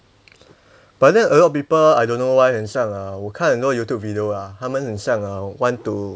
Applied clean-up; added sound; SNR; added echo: none; none; none; none.